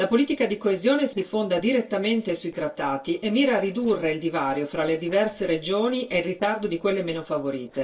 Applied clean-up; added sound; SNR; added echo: neural separator model SepFormer DNS4.